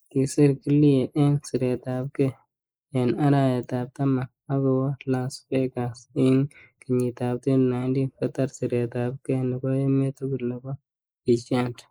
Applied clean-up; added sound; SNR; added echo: neural mask model Resemble Enhance denoiser.